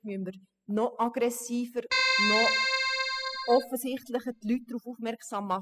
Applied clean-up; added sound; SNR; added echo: classical method spectral subtraction.